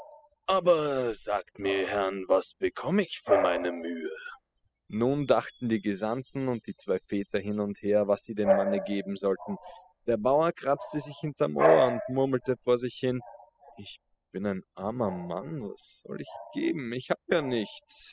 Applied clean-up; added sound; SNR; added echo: classical method spectral subtraction.